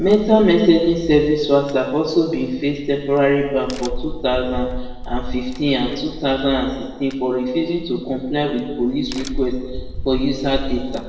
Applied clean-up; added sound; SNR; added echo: none; Crack; 10 dB; reverberation time 1.1 s.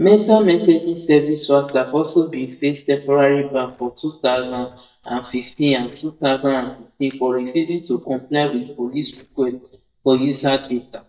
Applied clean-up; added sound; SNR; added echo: neural mask model DeepFilterNet 3.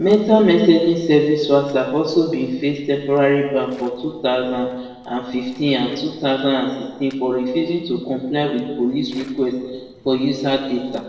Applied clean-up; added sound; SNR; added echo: neural separator model SepFormer DNS4.